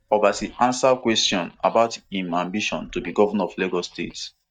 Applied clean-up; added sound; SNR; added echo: neural mask model DeepFilterNet 3.